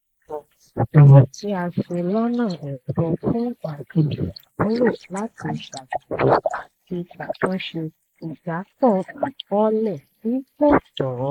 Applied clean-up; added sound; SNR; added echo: neural mask model Resemble Enhance denoiser.